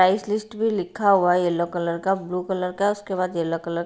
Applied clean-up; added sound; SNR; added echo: none; none; none; none.